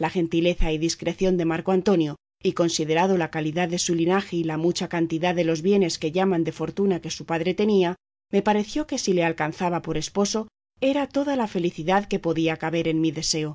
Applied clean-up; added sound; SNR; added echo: none; none; none; none.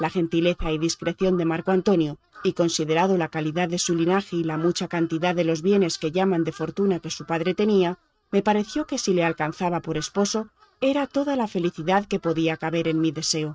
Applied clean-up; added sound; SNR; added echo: neural mask model RNNoise.